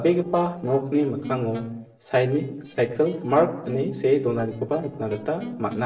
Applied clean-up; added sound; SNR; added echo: neural separator model SepFormer DNS4.